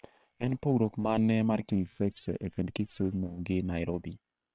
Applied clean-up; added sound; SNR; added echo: neural separator model SepFormer WHAM!.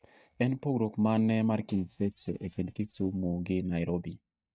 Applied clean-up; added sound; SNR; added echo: neural mask model DeepFilterNet 3.